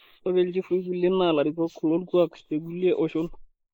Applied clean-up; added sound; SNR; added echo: neural mask model Resemble Enhance denoiser.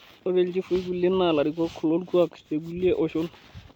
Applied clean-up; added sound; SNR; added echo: none; none; none; none.